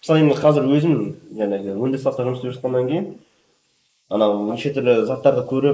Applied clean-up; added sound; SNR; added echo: neural mask model Resemble Enhance denoiser.